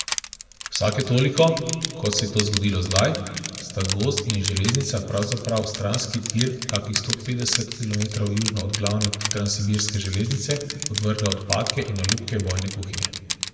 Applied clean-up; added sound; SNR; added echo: none; Crushing; 6 dB; reverberation time 2.0 s.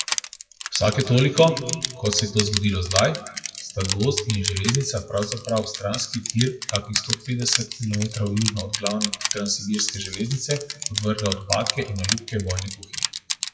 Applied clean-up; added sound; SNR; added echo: classical method WPE with log-MMSE.